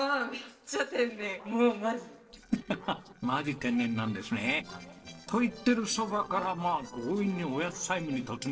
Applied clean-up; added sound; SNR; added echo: neural separator model SepFormer DNS4.